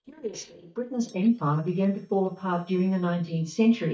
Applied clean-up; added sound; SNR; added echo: neural mask model DeepFilterNet 3.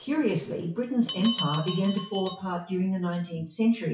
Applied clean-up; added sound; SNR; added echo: classical method WPE with log-MMSE.